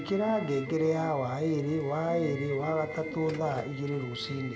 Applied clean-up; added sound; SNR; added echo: none; Subway, metro, underground / Alarm + Bowed string instrument; 12 dB; none.